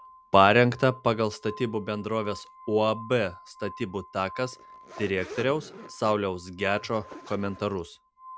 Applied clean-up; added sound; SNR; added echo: none; Glass + Zipper (clothing); 18 dB; none.